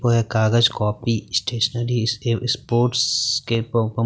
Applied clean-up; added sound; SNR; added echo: none; none; none; none.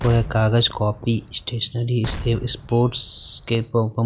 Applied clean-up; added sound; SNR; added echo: none; Explosion; 14 dB; none.